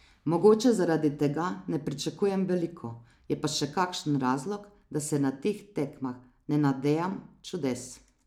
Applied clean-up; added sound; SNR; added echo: none; none; none; none.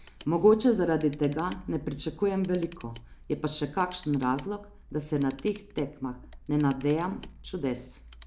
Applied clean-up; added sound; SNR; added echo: none; Camera; 13 dB; none.